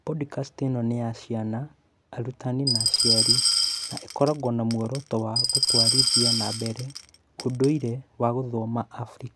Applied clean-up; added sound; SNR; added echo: none; Glass; -3 dB; none.